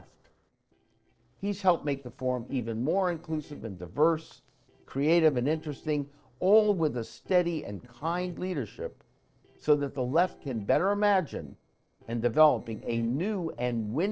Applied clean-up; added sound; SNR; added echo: neural separator model SepFormer DNS4.